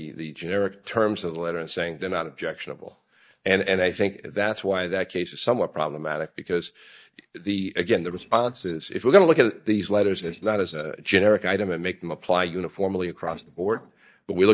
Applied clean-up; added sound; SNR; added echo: neural mask model DeepFilterNet 3.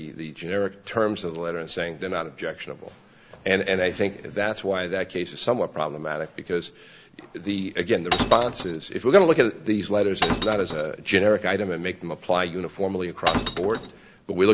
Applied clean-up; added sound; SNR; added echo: none; Glass; 4 dB; none.